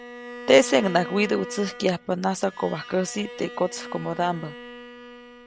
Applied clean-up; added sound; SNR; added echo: none; Bowed string instrument; 14 dB; none.